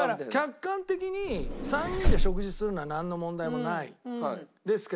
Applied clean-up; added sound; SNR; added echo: none; Vehicle; -3 dB; none.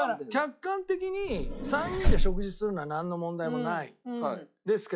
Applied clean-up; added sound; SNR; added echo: classical method log-MMSE.